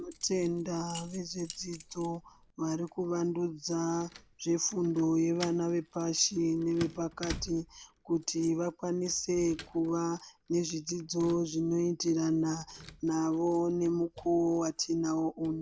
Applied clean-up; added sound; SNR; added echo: none; Keys jangling; 19 dB; none.